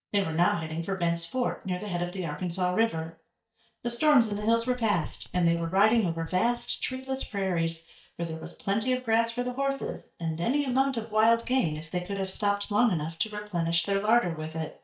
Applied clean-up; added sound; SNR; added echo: neural mask model DeepFilterNet 3.